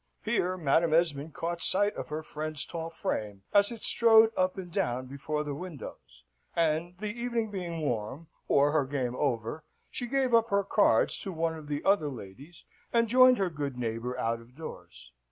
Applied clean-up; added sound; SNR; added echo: none; none; none; none.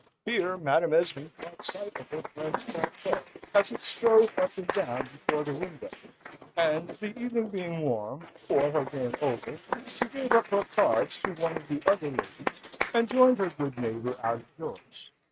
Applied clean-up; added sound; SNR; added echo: neural mask model RNNoise.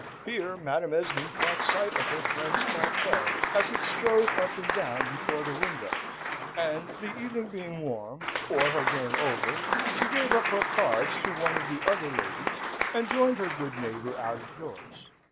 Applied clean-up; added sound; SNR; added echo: none; Applause / Crowd; 0 dB; none.